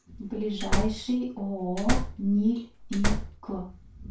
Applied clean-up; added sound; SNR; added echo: none; Slam; -1 dB; reverberation time 0.3 s.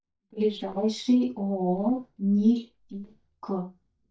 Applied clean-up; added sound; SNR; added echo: neural mask model DeepFilterNet 3.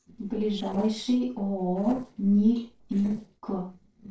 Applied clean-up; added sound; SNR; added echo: neural separator model SepFormer DNS4.